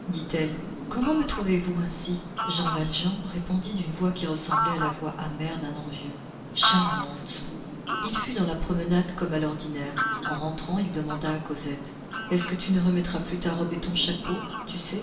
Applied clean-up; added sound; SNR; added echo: none; Fowl; 5 dB; reverberation time 1.1 s.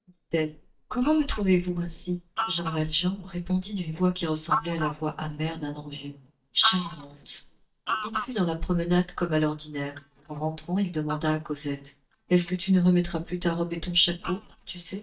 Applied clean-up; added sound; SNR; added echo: neural mask model DeepFilterNet 3.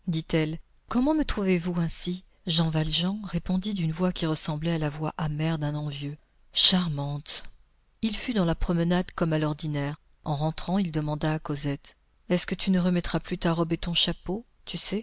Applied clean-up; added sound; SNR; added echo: none; none; none; none.